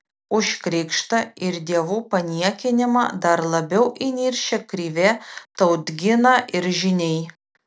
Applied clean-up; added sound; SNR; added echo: none; none; none; none.